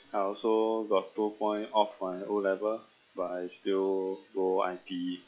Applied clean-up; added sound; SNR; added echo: classical method log-MMSE.